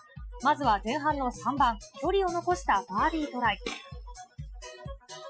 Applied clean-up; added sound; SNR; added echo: classical method Wiener filter.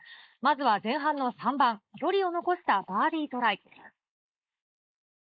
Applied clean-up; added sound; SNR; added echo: neural mask model Resemble Enhance denoiser.